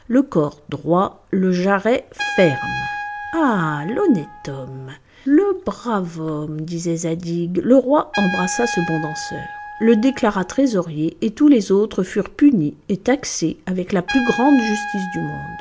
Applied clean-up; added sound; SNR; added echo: none; Trumpet; 12 dB; none.